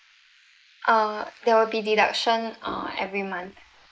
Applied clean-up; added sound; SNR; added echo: neural mask model Resemble Enhance denoiser.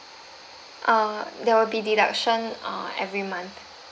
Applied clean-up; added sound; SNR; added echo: none; none; none; none.